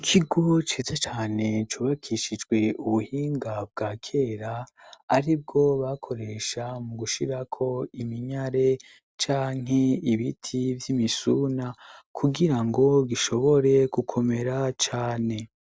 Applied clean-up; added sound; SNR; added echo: none; none; none; none.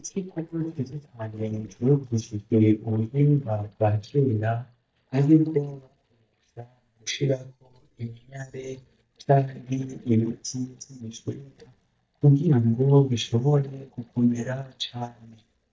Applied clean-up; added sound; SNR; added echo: neural mask model DeepFilterNet 3.